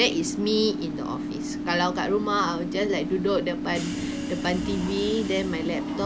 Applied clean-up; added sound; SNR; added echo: none; Subway, metro, underground / Train; 3 dB; none.